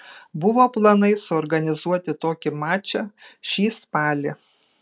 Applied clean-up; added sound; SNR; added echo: none; none; none; none.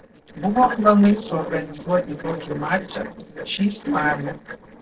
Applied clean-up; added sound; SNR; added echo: neural separator model SepFormer DNS4.